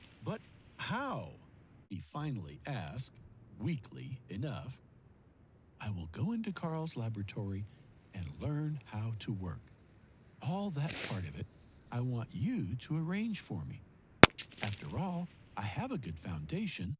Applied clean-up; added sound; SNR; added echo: none; Fireworks; 1 dB; none.